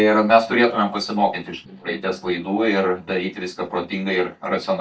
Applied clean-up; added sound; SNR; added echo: neural mask model DeepFilterNet 3.